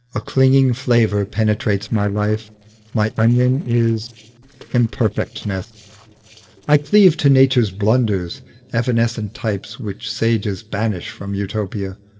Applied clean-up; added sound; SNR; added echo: neural separator model SepFormer DNS4.